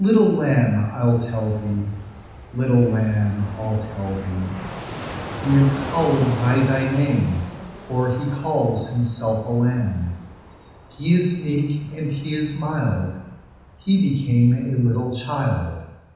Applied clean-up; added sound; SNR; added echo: none; Fixed-wing aircraft, airplane; 15 dB; reverberation time 1.1 s.